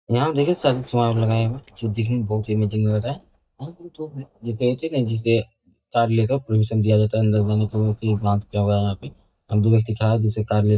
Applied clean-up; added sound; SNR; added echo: neural mask model DeepFilterNet 3.